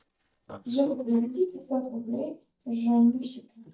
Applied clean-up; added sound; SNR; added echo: neural mask model DeepFilterNet 3.